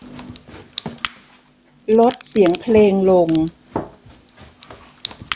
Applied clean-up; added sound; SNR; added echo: none; Crack / Crackle + Run; 13 dB; none.